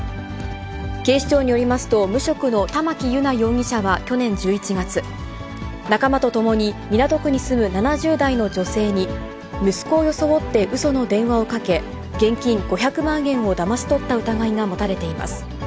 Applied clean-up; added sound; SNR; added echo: none; none; none; none.